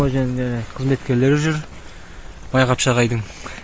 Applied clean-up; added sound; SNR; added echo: none; none; none; none.